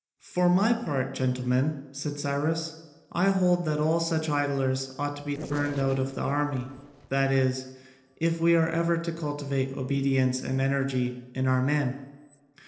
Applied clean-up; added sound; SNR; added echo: neural separator model SepFormer DNS4.